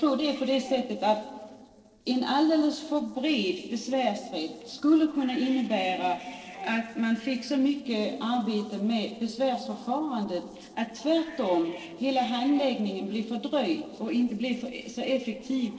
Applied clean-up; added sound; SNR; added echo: neural separator model SepFormer DNS4.